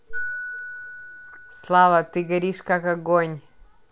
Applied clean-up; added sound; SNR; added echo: none; Glockenspiel; 14 dB; none.